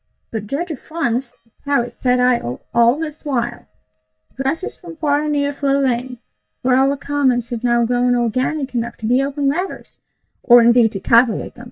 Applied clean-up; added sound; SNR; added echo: neural mask model DeepFilterNet 3.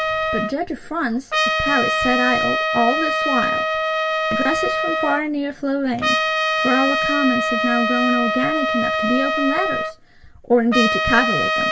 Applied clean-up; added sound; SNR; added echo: none; Trumpet; -2 dB; reverberation time 0.1 s.